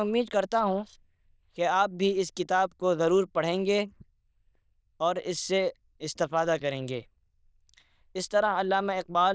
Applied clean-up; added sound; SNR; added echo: neural diffusion model UNIVERSE++.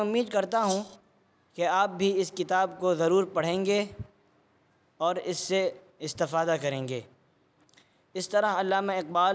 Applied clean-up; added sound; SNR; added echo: none; Rattle (instrument); 12 dB; none.